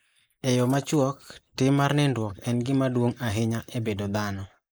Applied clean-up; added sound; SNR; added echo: neural mask model Resemble Enhance denoiser.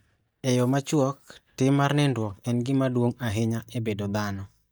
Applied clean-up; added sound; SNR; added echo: neural mask model DeepFilterNet 3.